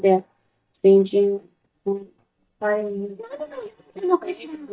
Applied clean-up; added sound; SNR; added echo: neural mask model DeepFilterNet 3.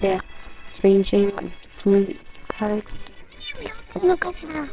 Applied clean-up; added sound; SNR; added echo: neural separator model SepFormer WHAMR!.